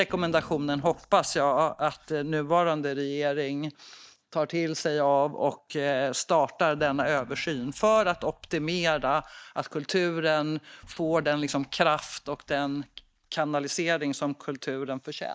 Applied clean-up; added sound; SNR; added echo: neural mask model DeepFilterNet 3.